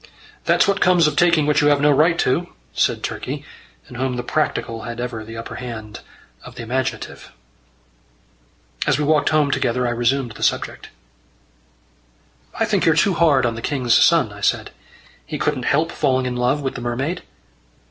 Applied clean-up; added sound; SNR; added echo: none; none; none; none.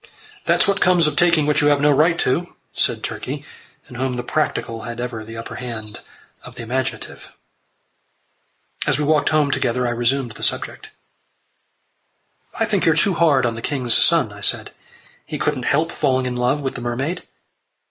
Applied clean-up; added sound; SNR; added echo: neural mask model Resemble Enhance denoiser.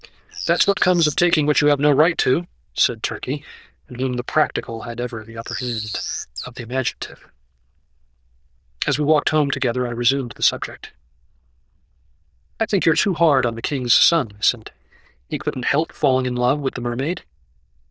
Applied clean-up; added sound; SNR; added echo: neural diffusion model UNIVERSE++.